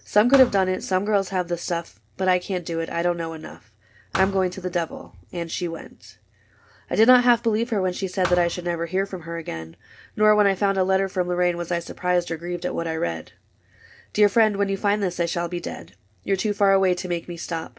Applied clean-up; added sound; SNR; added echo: none; Thump, thud; 13 dB; none.